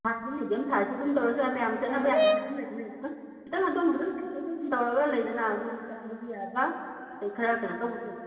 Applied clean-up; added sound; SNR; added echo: none; Brass instrument; 0 dB; reverberation time 2.5 s.